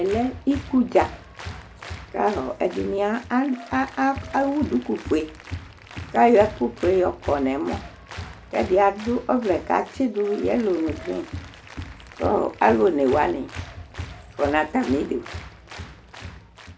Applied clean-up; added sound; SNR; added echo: none; Applause; 14 dB; none.